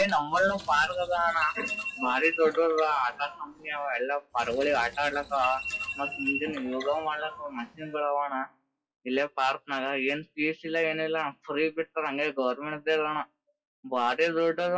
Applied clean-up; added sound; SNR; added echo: classical method WPE with log-MMSE.